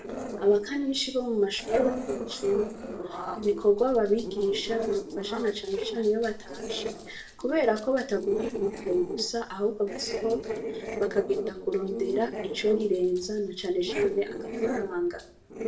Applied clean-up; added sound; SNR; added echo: neural separator model SepFormer DNS4.